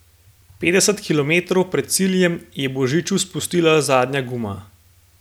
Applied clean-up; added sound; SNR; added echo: none; none; none; none.